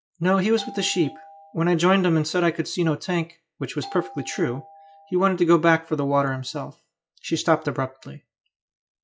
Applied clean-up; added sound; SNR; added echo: classical method log-MMSE.